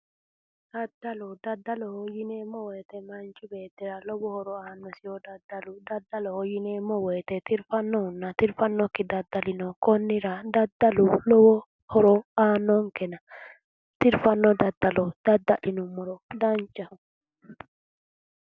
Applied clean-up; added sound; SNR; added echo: none; none; none; none.